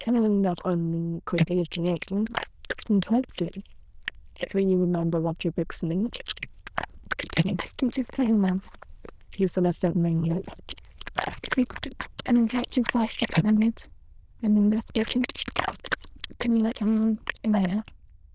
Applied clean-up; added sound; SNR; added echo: neural diffusion model UNIVERSE++.